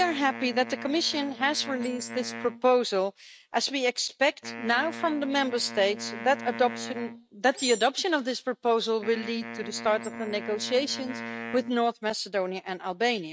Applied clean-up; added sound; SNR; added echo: neural mask model RNNoise.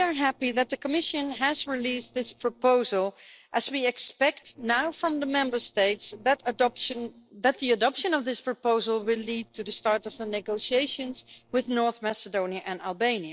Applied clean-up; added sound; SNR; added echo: neural separator model SepFormer DNS4.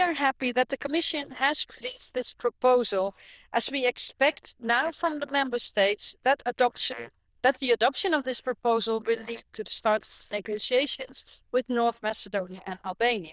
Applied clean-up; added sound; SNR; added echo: neural diffusion model UNIVERSE++.